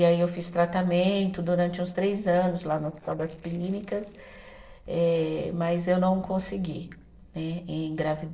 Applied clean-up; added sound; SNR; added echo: neural separator model SepFormer DNS4.